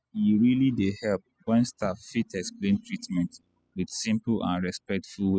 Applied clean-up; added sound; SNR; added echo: classical method spectral subtraction.